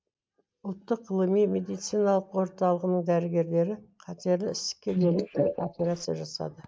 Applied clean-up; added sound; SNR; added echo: neural mask model Resemble Enhance denoiser.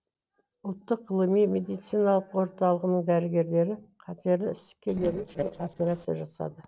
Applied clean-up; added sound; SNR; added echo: neural separator model SepFormer DNS4.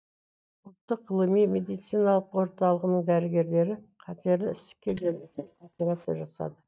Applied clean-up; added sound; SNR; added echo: neural mask model DeepFilterNet 3.